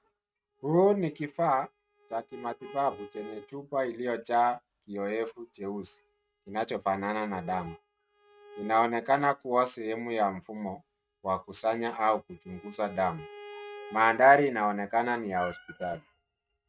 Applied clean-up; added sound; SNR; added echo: neural mask model RNNoise.